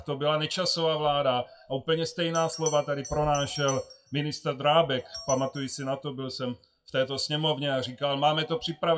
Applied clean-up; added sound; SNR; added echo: classical method WPE with log-MMSE.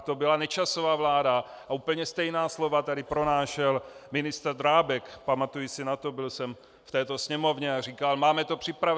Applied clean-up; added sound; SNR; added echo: none; none; none; none.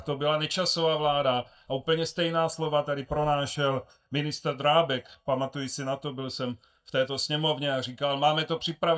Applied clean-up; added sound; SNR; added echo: neural mask model DeepFilterNet 3.